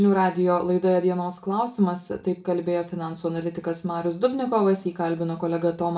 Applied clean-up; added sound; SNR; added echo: none; none; none; reverberation time 0.3 s.